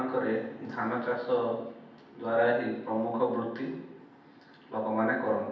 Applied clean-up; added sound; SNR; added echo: none; none; none; reverberation time 0.9 s.